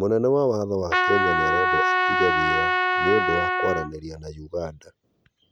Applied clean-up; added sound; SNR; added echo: none; Trumpet; -4 dB; none.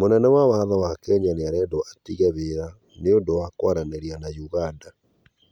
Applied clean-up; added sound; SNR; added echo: none; none; none; none.